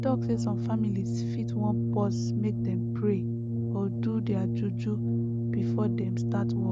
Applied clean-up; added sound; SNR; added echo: none; Brass instrument; -4 dB; none.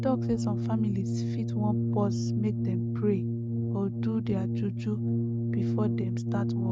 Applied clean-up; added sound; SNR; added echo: neural mask model RNNoise.